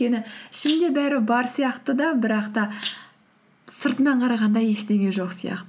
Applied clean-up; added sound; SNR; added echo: none; Rattle (instrument); 6 dB; none.